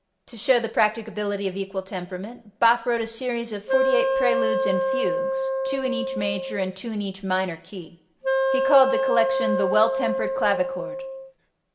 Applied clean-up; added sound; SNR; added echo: none; Wind instrument, woodwind instrument; -1 dB; reverberation time 0.6 s.